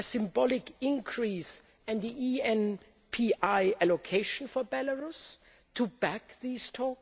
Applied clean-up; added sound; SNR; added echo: none; none; none; none.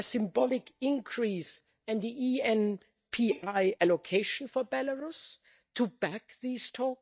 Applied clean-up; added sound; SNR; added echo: neural mask model DeepFilterNet 3.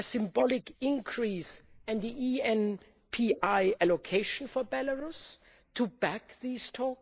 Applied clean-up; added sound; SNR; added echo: neural mask model Resemble Enhance denoiser.